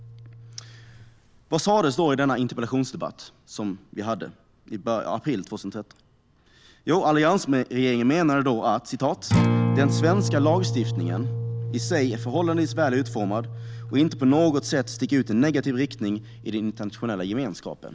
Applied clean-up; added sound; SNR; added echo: none; Acoustic guitar; 6 dB; none.